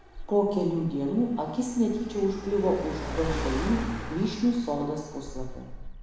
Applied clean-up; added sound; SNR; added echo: none; Car; 8 dB; reverberation time 1.0 s.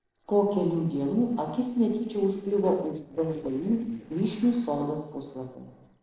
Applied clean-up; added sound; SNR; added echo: neural separator model SepFormer DNS4.